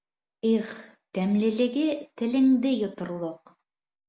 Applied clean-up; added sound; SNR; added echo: none; none; none; none.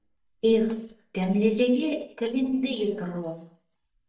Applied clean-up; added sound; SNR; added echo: neural mask model DeepFilterNet 3.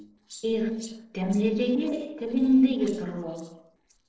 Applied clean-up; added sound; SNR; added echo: neural separator model SepFormer DNS4.